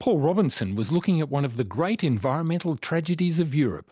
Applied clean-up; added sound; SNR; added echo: none; none; none; none.